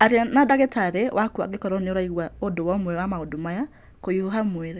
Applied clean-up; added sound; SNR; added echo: none; none; none; none.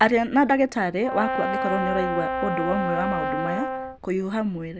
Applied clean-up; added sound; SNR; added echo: none; Brass instrument; 4 dB; none.